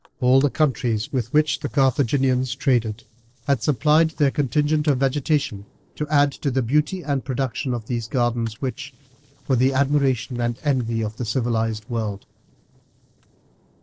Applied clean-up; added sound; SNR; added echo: neural separator model SepFormer DNS4.